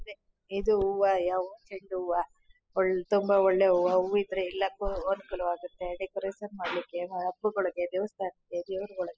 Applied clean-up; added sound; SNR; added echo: classical method spectral subtraction.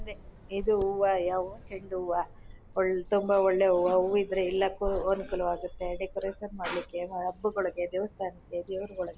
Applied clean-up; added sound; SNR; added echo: none; Bird vocalization, bird call, bird song; 15 dB; none.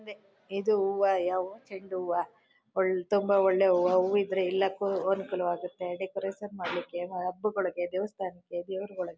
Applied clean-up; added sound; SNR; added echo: none; none; none; none.